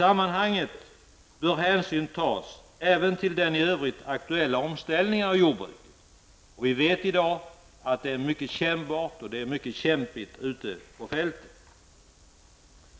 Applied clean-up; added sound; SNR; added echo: none; none; none; none.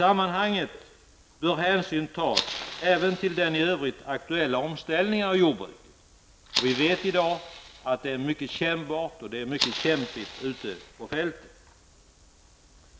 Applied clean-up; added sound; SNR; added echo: none; Fire; 8 dB; none.